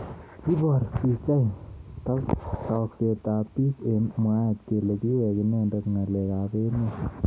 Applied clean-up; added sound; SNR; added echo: none; none; none; none.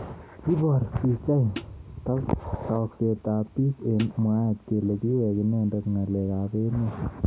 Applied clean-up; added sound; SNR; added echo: none; Hi-hat; 12 dB; none.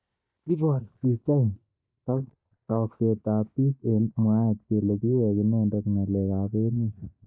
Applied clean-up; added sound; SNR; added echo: neural mask model DeepFilterNet 3.